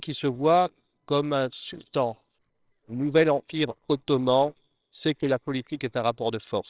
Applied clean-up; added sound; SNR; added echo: neural separator model SepFormer WHAMR!.